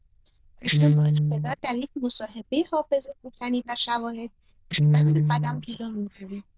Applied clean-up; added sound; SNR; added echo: neural diffusion model UNIVERSE++.